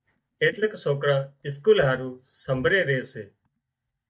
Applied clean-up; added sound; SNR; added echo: neural mask model DeepFilterNet 3.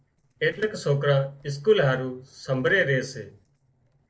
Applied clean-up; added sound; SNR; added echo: neural separator model SepFormer DNS4.